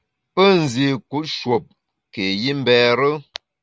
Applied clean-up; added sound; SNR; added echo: none; none; none; none.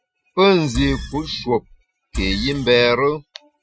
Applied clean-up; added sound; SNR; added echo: classical method Wiener filter.